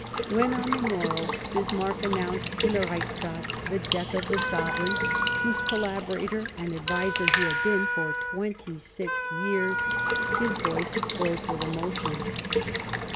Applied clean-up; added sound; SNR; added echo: none; Water tap, faucet / Water / Liquid + Wind instrument, woodwind instrument; -2 dB; none.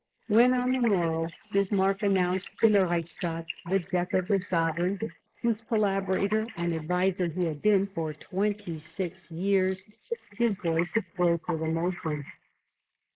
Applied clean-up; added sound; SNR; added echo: neural mask model Resemble Enhance denoiser.